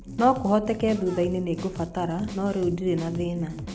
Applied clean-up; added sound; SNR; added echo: none; Drum kit; 12 dB; none.